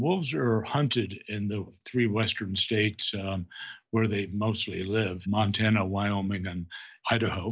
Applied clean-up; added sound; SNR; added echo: none; none; none; none.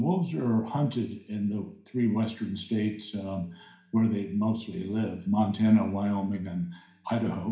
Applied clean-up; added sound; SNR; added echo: none; none; none; reverberation time 0.5 s.